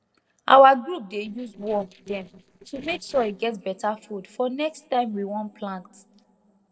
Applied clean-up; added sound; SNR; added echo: neural separator model SepFormer DNS4.